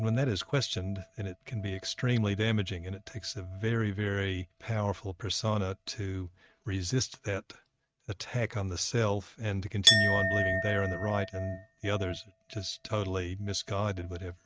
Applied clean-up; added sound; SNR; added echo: neural mask model RNNoise.